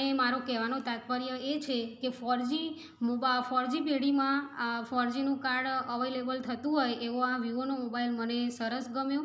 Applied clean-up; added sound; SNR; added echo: none; none; none; none.